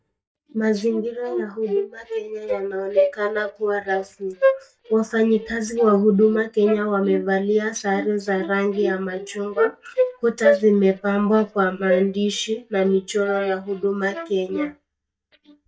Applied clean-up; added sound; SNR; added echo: neural mask model DeepFilterNet 3.